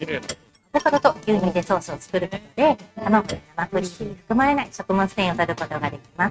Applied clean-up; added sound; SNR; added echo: neural mask model RNNoise.